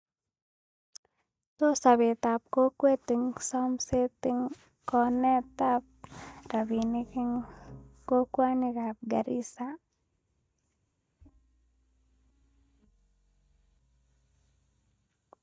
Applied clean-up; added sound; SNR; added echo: neural mask model DeepFilterNet 3.